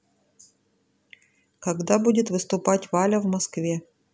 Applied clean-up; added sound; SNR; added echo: none; none; none; none.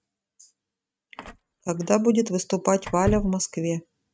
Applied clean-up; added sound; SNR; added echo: neural mask model RNNoise.